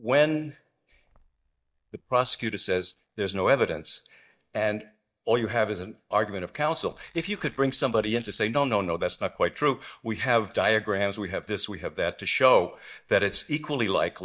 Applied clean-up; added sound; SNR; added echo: neural mask model DeepFilterNet 3.